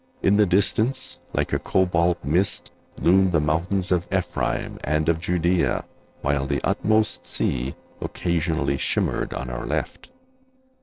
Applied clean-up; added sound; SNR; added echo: neural separator model SepFormer DNS4.